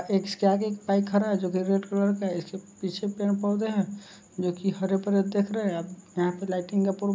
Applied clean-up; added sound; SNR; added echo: none; none; none; none.